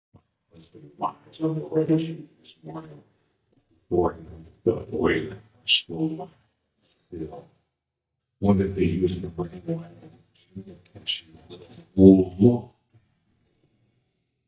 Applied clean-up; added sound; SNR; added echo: neural mask model DeepFilterNet 3.